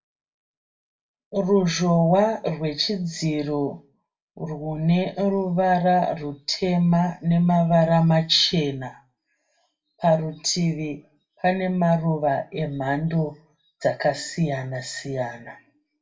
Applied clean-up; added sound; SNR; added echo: none; none; none; reverberation time 0.2 s.